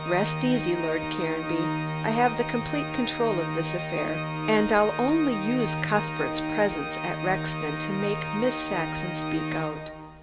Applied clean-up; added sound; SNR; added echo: none; Organ; 3 dB; none.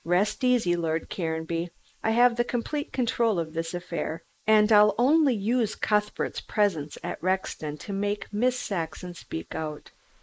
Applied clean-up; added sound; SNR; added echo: neural mask model Resemble Enhance denoiser.